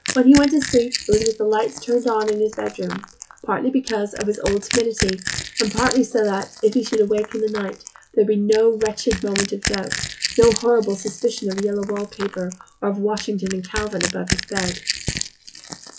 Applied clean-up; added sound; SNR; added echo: classical method log-MMSE.